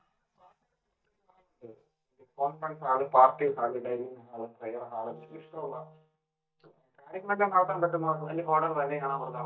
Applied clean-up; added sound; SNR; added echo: neural mask model DeepFilterNet 3.